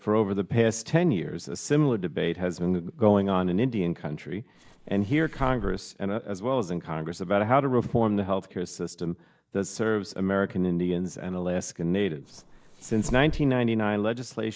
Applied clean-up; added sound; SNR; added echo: neural mask model DeepFilterNet 3.